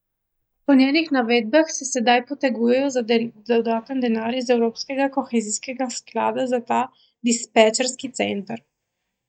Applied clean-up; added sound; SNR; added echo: neural mask model DeepFilterNet 3.